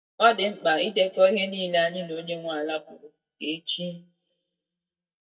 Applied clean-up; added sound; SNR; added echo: neural mask model DeepFilterNet 3.